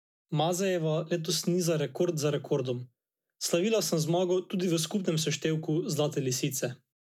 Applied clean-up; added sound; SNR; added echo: none; none; none; none.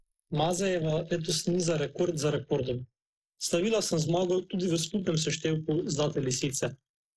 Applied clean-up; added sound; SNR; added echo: neural mask model Resemble Enhance denoiser.